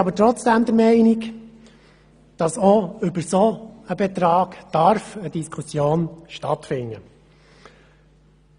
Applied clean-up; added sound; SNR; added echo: none; none; none; none.